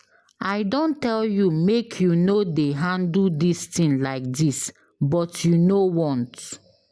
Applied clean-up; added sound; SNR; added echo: none; none; none; none.